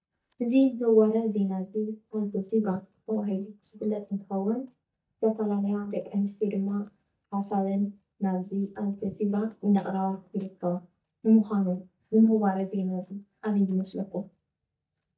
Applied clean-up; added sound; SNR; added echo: neural mask model DeepFilterNet 3.